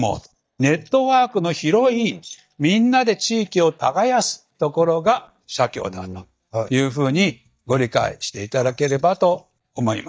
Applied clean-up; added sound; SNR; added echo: neural mask model DeepFilterNet 3.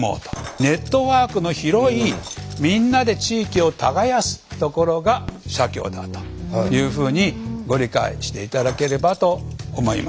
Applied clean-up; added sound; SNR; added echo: none; Keys jangling + Fireworks; 19 dB; none.